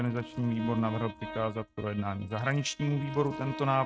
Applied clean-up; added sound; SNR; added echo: neural mask model RNNoise.